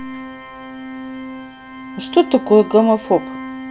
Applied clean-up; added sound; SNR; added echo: none; Organ; 12 dB; none.